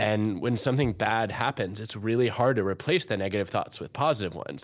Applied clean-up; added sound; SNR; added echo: none; none; none; none.